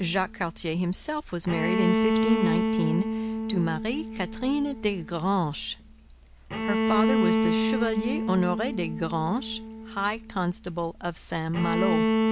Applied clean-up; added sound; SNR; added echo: none; Bowed string instrument; -1 dB; none.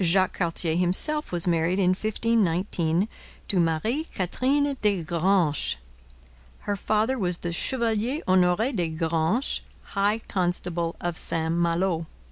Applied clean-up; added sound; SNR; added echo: none; none; none; none.